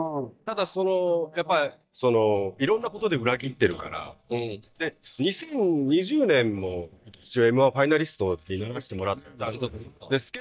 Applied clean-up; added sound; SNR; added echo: neural mask model DeepFilterNet 3.